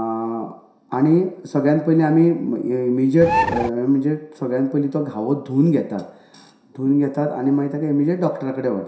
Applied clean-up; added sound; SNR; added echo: none; Bird; 0 dB; reverberation time 0.7 s.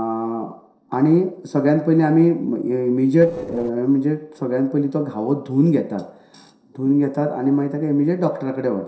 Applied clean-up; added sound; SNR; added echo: neural separator model SepFormer DNS4.